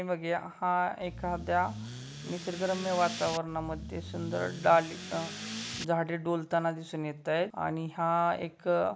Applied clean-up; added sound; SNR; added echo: none; Accelerating, revving, vroom / Car; 10 dB; none.